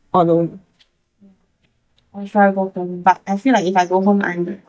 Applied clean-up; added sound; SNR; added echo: neural mask model DeepFilterNet 3.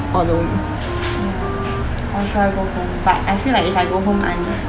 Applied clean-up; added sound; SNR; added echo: none; Wind instrument, woodwind instrument; 11 dB; none.